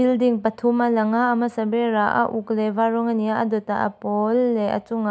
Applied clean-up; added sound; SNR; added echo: none; none; none; none.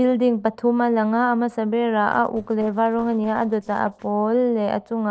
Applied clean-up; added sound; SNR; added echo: neural separator model SepFormer DNS4.